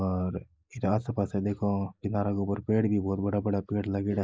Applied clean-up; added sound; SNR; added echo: neural mask model Resemble Enhance denoiser.